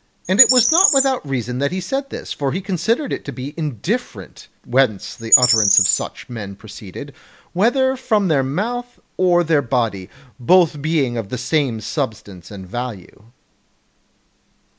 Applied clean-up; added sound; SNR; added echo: none; Bird; -1 dB; none.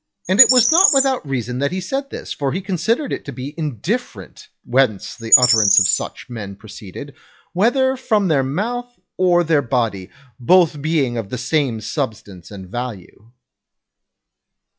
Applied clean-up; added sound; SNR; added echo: classical method log-MMSE.